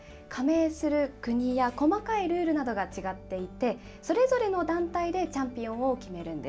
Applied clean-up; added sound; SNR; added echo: none; none; none; none.